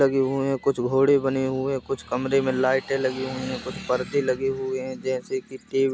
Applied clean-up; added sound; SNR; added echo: none; none; none; none.